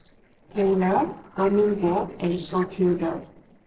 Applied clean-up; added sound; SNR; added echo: neural separator model SepFormer DNS4.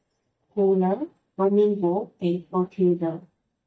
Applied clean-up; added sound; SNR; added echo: neural mask model DeepFilterNet 3.